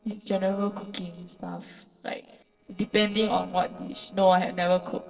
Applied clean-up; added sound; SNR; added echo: neural separator model SepFormer DNS4.